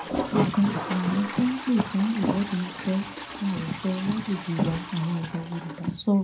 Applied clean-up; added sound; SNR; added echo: none; Toilet flush; 9 dB; reverberation time 0.2 s.